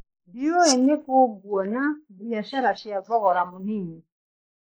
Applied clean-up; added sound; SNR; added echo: neural mask model Resemble Enhance denoiser.